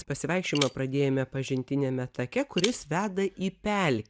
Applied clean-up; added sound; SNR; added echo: none; Shatter; 13 dB; none.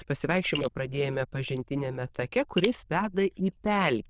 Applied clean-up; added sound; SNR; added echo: neural diffusion model UNIVERSE++.